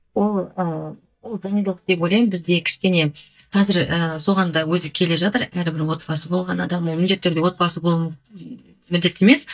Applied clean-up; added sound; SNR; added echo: neural mask model DeepFilterNet 3.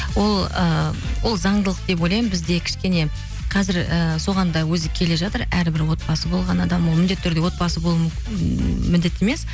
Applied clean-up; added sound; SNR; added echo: none; none; none; none.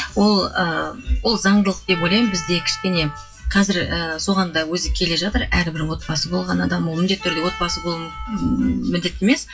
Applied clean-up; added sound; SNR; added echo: classical method WPE with log-MMSE.